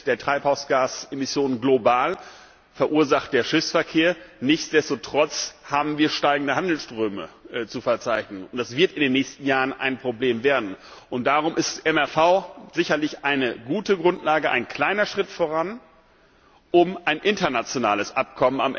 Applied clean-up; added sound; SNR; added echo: none; none; none; none.